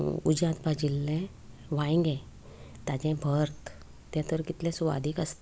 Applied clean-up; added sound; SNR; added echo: none; none; none; none.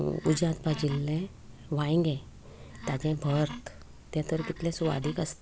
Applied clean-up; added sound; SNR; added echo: none; Wood; 14 dB; none.